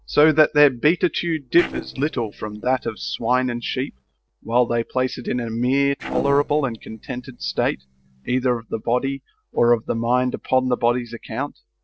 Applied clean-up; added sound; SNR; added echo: neural separator model SepFormer DNS4.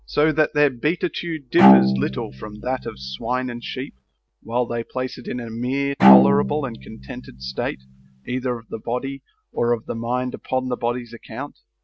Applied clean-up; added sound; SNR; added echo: none; Bowed string instrument; -3 dB; none.